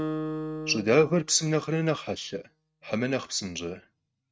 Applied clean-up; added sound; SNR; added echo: neural mask model RNNoise.